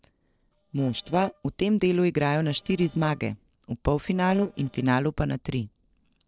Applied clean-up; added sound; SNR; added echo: neural separator model SepFormer DNS4.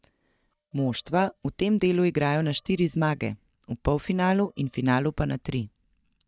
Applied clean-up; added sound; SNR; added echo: neural mask model DeepFilterNet 3.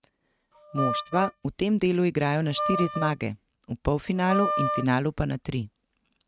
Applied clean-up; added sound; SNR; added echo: neural mask model RNNoise.